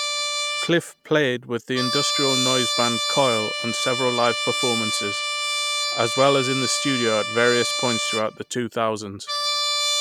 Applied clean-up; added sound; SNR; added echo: none; Trumpet; 1 dB; none.